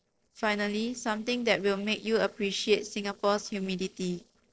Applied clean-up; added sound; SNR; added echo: neural separator model SepFormer DNS4.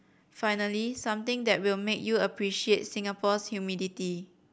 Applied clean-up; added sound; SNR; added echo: none; none; none; none.